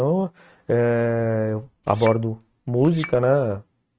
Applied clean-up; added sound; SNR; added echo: neural mask model RNNoise.